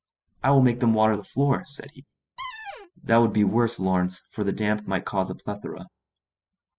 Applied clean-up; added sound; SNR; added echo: classical method spectral subtraction.